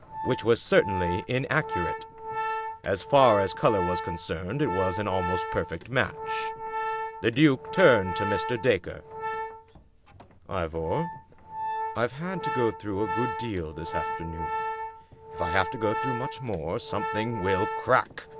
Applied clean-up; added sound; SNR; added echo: none; Organ; 5 dB; none.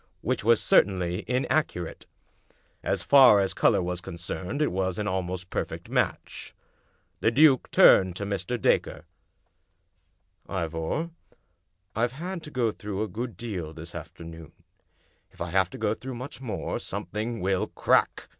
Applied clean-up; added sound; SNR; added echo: none; none; none; none.